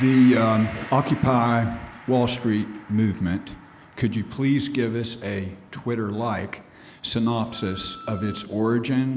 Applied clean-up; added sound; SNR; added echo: none; Gong + Wind instrument, woodwind instrument; 20 dB; none.